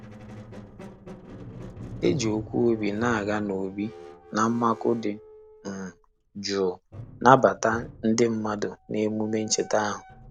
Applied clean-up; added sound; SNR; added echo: none; Squeak; 16 dB; none.